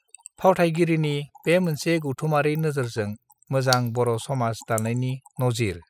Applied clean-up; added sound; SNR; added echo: classical method spectral subtraction.